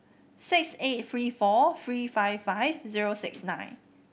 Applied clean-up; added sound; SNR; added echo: none; none; none; none.